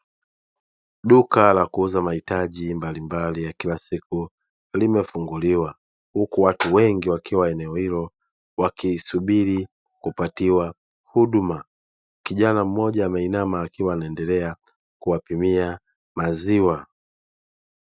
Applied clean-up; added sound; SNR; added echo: none; none; none; none.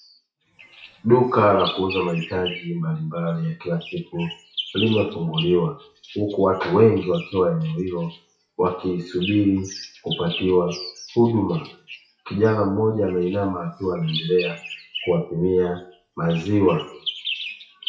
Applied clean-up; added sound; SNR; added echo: classical method WPE with log-MMSE.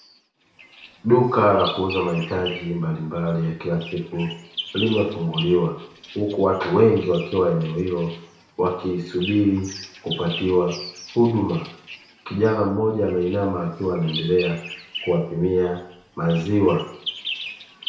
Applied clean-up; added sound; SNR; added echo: none; Bird vocalization, bird call, bird song; 14 dB; reverberation time 0.6 s.